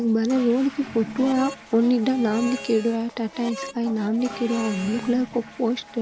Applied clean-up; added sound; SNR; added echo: none; Toilet flush / Water + Harmonica; 14 dB; none.